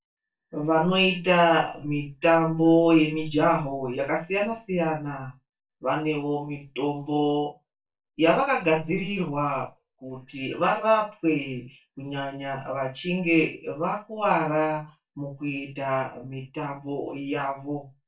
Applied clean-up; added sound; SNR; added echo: neural mask model DeepFilterNet 3.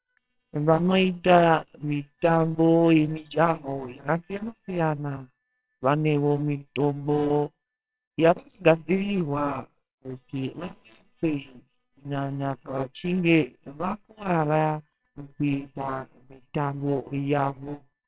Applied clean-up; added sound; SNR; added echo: neural separator model SepFormer WHAMR!.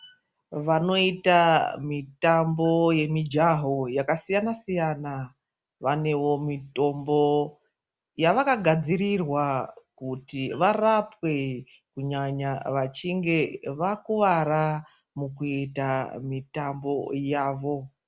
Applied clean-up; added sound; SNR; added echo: none; none; none; none.